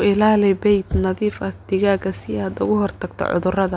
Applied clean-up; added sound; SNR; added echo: none; none; none; none.